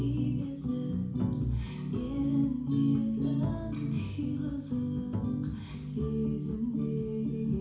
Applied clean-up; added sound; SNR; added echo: none; Bowed string instrument; 10 dB; reverberation time 0.7 s.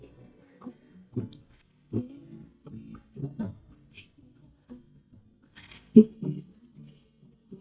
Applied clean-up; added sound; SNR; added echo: neural mask model DeepFilterNet 3.